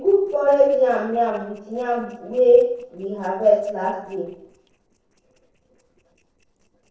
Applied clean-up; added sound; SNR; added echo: neural separator model SepFormer DNS4.